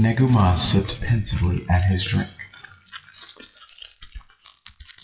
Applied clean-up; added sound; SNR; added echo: classical method WPE with log-MMSE.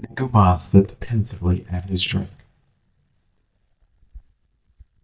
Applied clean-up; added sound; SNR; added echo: neural mask model DeepFilterNet 3.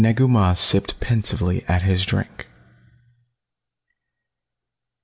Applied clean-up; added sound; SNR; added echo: none; none; none; none.